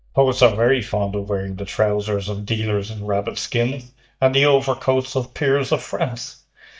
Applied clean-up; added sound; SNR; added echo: neural mask model DeepFilterNet 3.